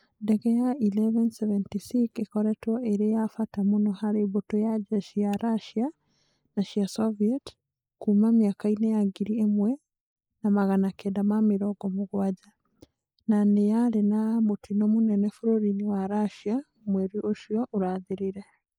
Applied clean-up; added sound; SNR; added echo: neural mask model Resemble Enhance denoiser.